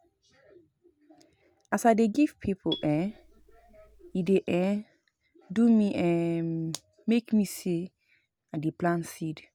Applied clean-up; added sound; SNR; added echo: none; Marimba, xylophone; 16 dB; none.